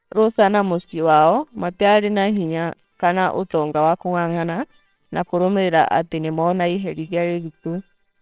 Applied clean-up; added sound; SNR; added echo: neural separator model SepFormer WHAMR!.